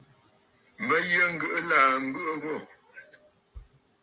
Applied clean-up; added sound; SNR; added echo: none; none; none; none.